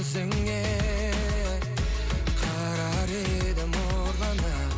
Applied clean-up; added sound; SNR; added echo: none; none; none; none.